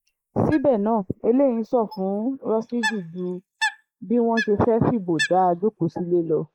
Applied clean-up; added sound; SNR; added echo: neural mask model Resemble Enhance denoiser.